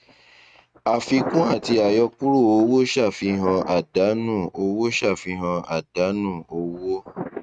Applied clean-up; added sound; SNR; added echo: neural mask model RNNoise.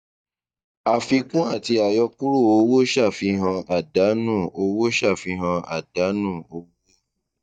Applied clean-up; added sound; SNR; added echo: neural mask model DeepFilterNet 3.